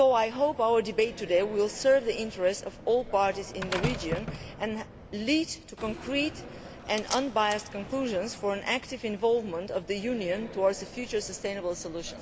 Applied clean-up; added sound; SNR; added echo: none; Slam; 13 dB; none.